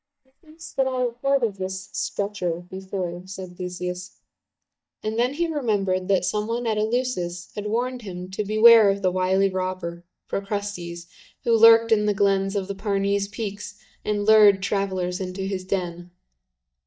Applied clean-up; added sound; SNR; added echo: neural mask model DeepFilterNet 3.